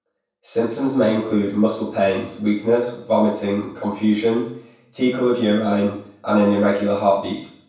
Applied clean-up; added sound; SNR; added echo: none; none; none; reverberation time 0.6 s.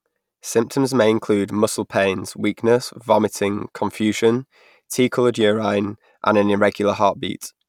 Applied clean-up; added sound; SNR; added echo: none; none; none; none.